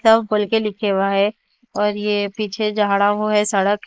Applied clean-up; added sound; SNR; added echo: neural mask model Resemble Enhance denoiser.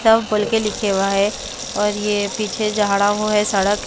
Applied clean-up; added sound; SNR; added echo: none; Sink (filling or washing) / Water tap, faucet; 11 dB; none.